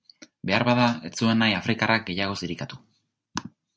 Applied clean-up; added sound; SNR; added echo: none; none; none; none.